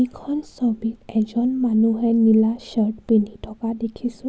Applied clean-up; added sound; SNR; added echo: none; none; none; none.